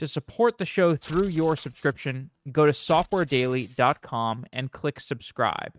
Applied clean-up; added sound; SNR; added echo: neural mask model RNNoise.